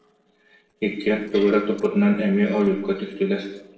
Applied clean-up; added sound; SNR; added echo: neural separator model SepFormer DNS4.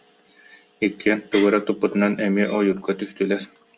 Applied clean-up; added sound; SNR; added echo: none; none; none; none.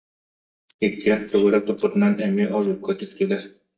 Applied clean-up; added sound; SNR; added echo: neural mask model DeepFilterNet 3.